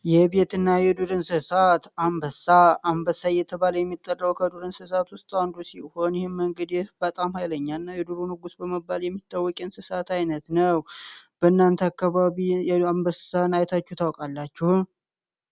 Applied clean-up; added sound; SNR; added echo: none; none; none; none.